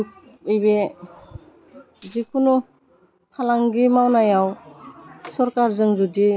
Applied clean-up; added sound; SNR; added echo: none; Tambourine; 14 dB; none.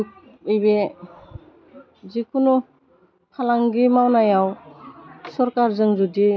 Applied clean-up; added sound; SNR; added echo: none; none; none; none.